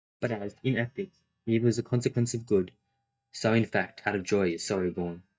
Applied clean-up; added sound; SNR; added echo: neural mask model DeepFilterNet 3.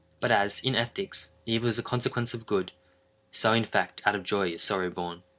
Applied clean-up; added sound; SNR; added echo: none; none; none; none.